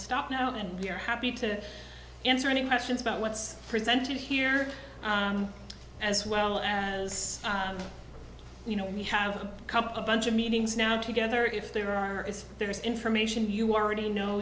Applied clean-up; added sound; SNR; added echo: none; none; none; none.